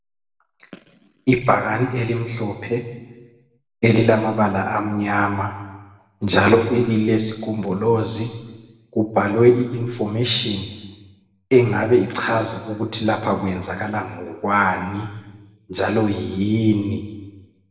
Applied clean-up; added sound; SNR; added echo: none; none; none; reverberation time 1.2 s.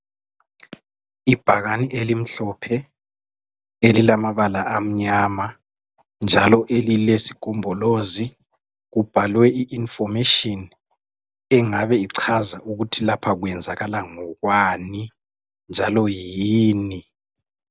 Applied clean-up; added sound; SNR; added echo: none; none; none; none.